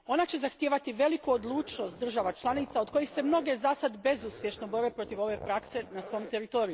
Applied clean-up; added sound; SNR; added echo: none; Zipper (clothing); 17 dB; none.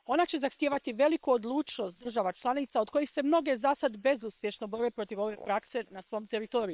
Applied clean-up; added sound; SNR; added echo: neural separator model SepFormer WHAM!.